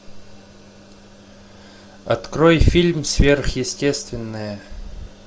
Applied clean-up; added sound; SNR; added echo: none; none; none; none.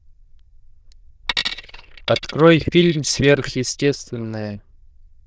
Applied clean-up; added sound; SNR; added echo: neural diffusion model UNIVERSE++.